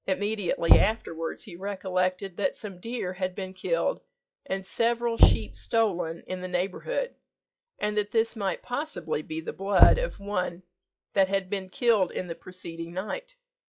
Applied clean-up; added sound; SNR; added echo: classical method log-MMSE.